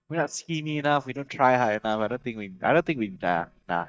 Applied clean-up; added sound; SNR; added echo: neural mask model DeepFilterNet 3.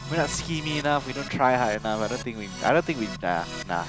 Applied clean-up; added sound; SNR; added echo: none; Keyboard (musical) + Accelerating, revving, vroom; 10 dB; none.